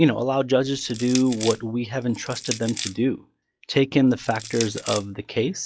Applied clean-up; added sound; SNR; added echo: classical method log-MMSE.